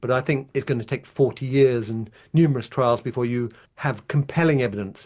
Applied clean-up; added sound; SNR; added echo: none; none; none; none.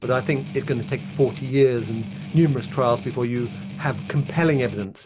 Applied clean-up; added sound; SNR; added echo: none; Strum; 11 dB; none.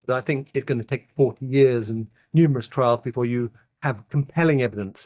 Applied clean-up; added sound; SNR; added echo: neural mask model DeepFilterNet 3.